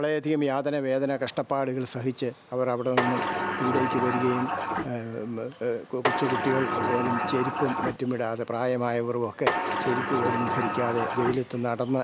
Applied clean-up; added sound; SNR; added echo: none; Sliding door; 1 dB; none.